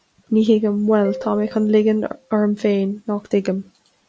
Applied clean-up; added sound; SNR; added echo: none; Marimba, xylophone; 18 dB; none.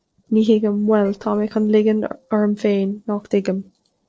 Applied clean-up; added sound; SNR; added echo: neural separator model SepFormer DNS4.